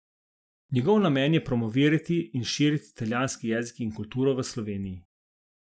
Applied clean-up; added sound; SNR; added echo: none; none; none; none.